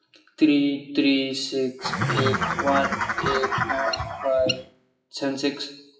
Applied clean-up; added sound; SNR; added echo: classical method WPE with log-MMSE.